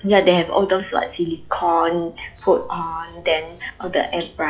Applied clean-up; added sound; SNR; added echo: classical method log-MMSE.